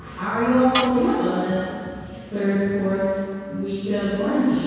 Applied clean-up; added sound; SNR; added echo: none; Tools; 12 dB; reverberation time 2.0 s.